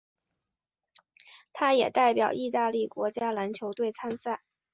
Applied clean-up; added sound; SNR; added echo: none; none; none; none.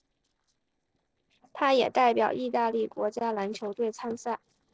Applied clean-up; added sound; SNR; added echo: neural separator model SepFormer DNS4.